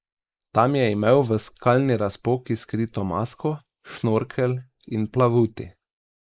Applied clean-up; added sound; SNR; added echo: neural mask model Resemble Enhance denoiser.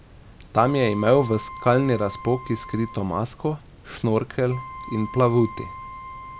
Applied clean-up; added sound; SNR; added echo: none; Wind instrument, woodwind instrument; 16 dB; none.